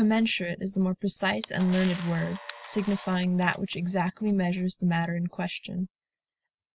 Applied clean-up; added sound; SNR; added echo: none; Camera; 16 dB; none.